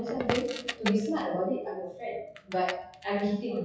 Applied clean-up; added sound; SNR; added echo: classical method WPE with log-MMSE.